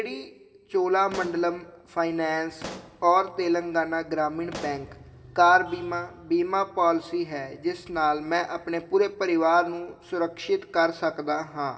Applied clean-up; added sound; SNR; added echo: none; Explosion; 18 dB; reverberation time 1.4 s.